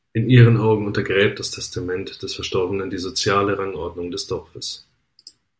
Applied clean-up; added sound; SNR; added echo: none; none; none; none.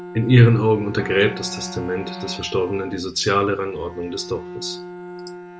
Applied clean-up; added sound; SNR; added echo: none; Bowed string instrument + Wind instrument, woodwind instrument; 14 dB; none.